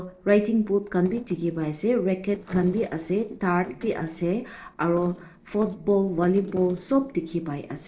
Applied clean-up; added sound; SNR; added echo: neural separator model SepFormer DNS4.